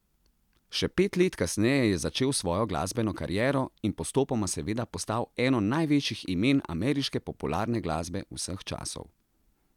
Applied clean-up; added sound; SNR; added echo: none; none; none; none.